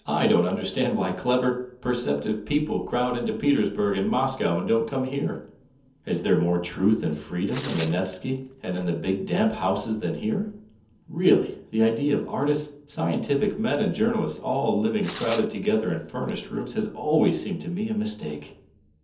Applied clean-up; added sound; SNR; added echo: none; Tearing; 17 dB; reverberation time 0.7 s.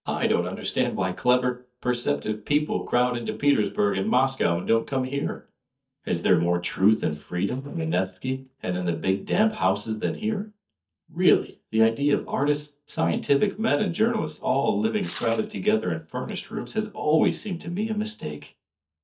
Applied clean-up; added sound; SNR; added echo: neural mask model DeepFilterNet 3.